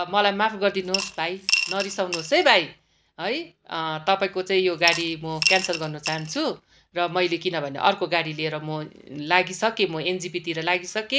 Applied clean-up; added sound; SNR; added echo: none; Coin (dropping) / Glass; 5 dB; none.